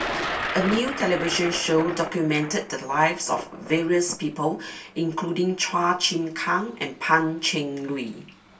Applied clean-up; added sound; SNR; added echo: none; Thunder; 10 dB; reverberation time 0.2 s.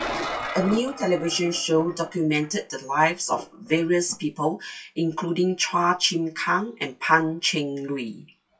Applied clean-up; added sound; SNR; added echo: classical method WPE with log-MMSE.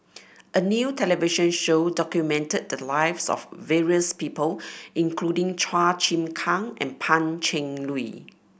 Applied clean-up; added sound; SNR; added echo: none; none; none; none.